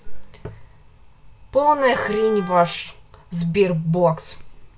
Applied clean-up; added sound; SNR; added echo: none; Wind instrument, woodwind instrument; 17 dB; none.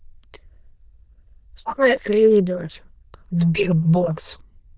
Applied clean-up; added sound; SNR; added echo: neural diffusion model UNIVERSE++.